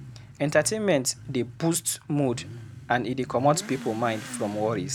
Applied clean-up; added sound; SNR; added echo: none; Motorcycle / Accelerating, revving, vroom; 14 dB; none.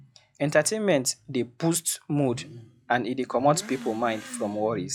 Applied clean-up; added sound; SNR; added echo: classical method log-MMSE.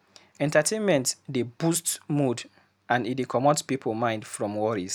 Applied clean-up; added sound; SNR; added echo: none; none; none; none.